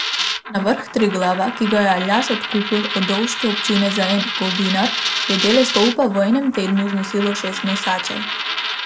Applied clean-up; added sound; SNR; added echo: none; Coin (dropping); 5 dB; none.